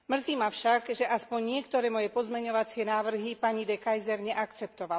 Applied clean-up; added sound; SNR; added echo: none; none; none; none.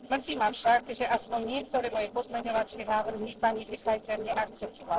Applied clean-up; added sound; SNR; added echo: neural separator model SepFormer DNS4.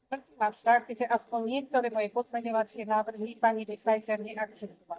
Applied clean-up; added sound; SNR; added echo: neural mask model DeepFilterNet 3.